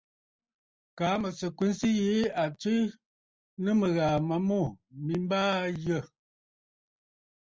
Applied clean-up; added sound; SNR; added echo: none; none; none; none.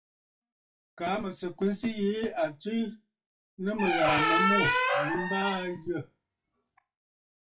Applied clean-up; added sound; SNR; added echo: classical method WPE with log-MMSE.